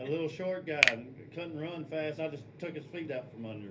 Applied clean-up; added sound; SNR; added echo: none; Finger snapping; -2 dB; reverberation time 0.3 s.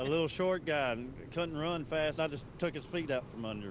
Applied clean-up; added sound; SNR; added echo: none; none; none; none.